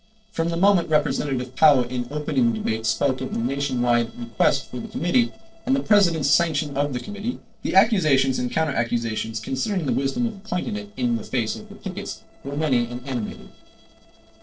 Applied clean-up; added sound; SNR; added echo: neural separator model SepFormer DNS4.